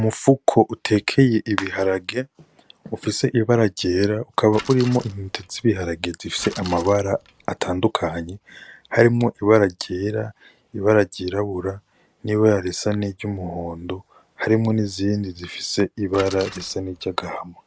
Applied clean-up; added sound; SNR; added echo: none; Bicycle; 17 dB; none.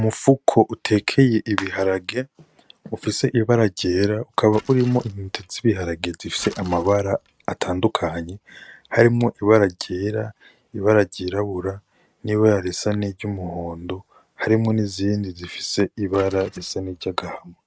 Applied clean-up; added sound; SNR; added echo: neural mask model RNNoise.